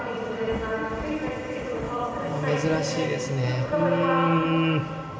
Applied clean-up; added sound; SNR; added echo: none; Thunder / Rain; 16 dB; reverberation time 2.5 s.